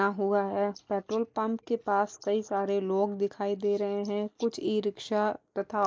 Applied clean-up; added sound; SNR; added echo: neural mask model Resemble Enhance denoiser.